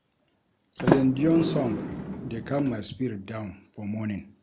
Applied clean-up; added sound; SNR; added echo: none; Sliding door; 1 dB; none.